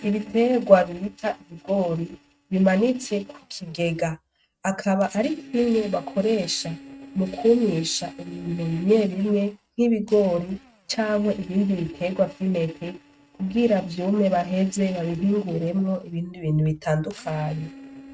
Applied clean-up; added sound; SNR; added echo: neural mask model RNNoise.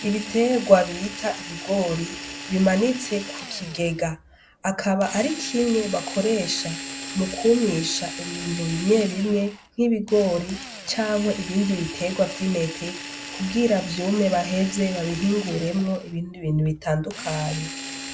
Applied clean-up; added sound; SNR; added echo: none; Drill; 11 dB; none.